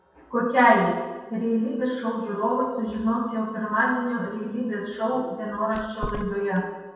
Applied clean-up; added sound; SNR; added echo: none; Door; 12 dB; reverberation time 1.1 s.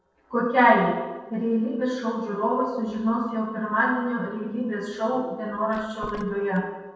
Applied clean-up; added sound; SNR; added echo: neural separator model SepFormer DNS4.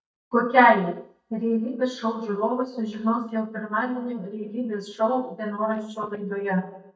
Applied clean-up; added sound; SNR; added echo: neural mask model DeepFilterNet 3.